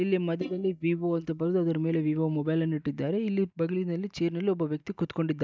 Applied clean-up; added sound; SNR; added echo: neural mask model DeepFilterNet 3.